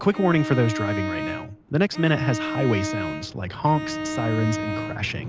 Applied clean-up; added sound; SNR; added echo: none; Bowed string instrument; 6 dB; none.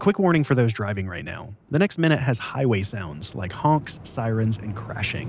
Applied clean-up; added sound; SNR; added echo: none; none; none; none.